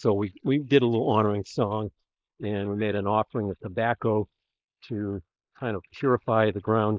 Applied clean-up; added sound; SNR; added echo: neural mask model Resemble Enhance denoiser.